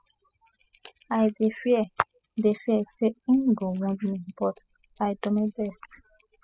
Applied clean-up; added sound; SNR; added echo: classical method spectral subtraction.